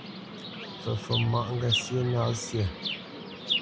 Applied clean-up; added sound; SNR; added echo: none; Chirp, tweet; 4 dB; none.